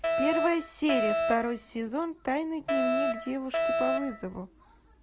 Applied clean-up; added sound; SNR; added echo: none; Alarm; -2 dB; none.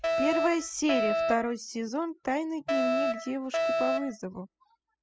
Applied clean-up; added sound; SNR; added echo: classical method spectral subtraction.